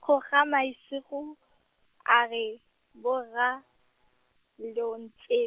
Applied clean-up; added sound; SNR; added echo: none; none; none; none.